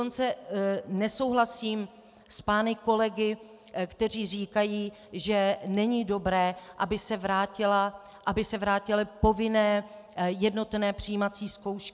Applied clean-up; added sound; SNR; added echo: none; none; none; none.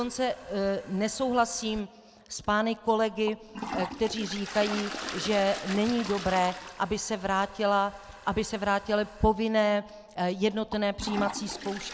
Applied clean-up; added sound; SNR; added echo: none; Toilet flush; 12 dB; none.